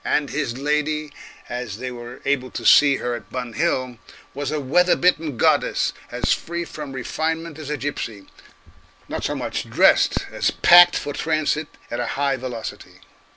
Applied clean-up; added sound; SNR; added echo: none; Fireworks; 14 dB; none.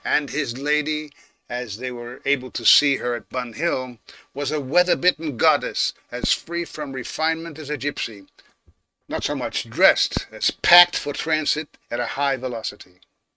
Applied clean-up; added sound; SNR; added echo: neural mask model RNNoise.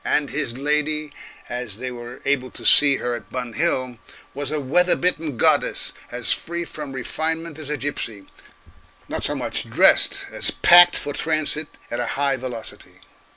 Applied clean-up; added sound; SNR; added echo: none; none; none; none.